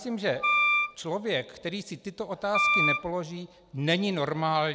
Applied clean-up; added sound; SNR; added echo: none; Wind instrument, woodwind instrument; -5 dB; none.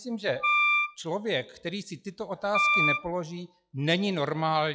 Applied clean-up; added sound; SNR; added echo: classical method log-MMSE.